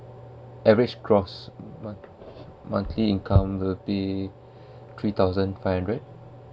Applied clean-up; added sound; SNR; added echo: none; none; none; none.